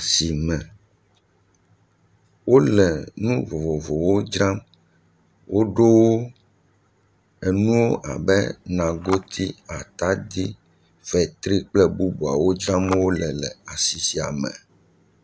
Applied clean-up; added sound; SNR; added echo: none; Telephone; 17 dB; none.